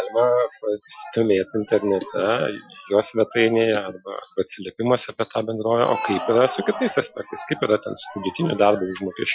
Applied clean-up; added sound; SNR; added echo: classical method Wiener filter.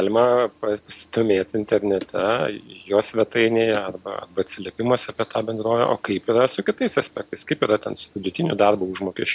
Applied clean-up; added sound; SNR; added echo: none; none; none; none.